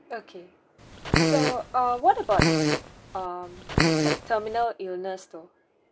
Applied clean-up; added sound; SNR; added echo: none; Fart; -3 dB; none.